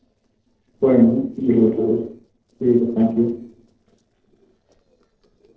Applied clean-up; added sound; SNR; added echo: neural separator model SepFormer DNS4.